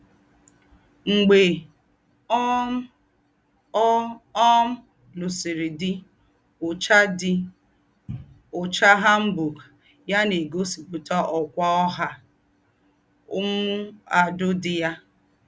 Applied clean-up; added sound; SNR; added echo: none; none; none; none.